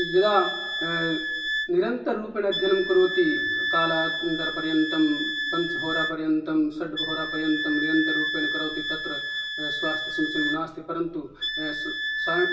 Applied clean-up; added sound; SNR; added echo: none; Wind instrument, woodwind instrument; 3 dB; reverberation time 0.3 s.